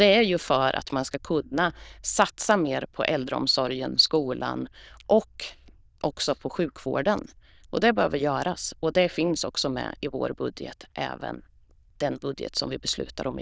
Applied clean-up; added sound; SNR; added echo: neural diffusion model UNIVERSE++.